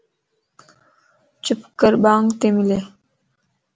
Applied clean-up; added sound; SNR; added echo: none; none; none; none.